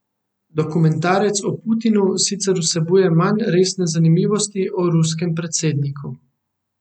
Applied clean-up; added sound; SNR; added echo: none; none; none; none.